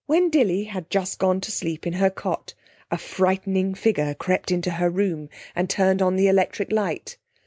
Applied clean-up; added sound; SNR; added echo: none; none; none; none.